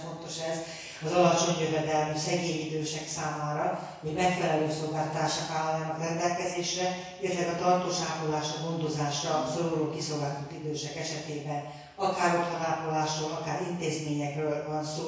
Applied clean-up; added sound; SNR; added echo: none; none; none; reverberation time 1.1 s.